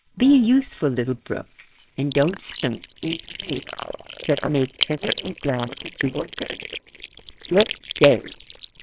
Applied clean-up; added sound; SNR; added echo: neural separator model SepFormer WHAMR!.